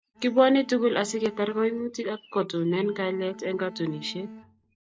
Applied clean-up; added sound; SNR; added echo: none; Bowed string instrument; 18 dB; none.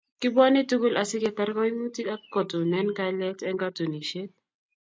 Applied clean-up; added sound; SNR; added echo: none; none; none; none.